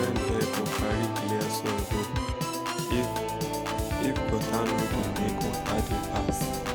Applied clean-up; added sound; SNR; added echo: none; Organ; -4 dB; none.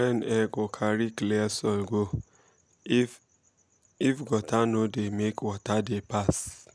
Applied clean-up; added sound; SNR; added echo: none; none; none; none.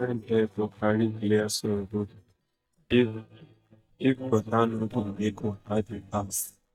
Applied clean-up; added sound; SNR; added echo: neural mask model DeepFilterNet 3.